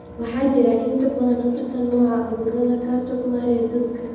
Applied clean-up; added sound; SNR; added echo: none; Engine; 20 dB; reverberation time 1.1 s.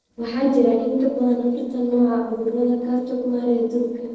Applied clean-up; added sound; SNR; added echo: neural separator model SepFormer DNS4.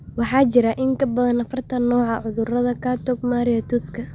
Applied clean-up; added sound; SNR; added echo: none; none; none; none.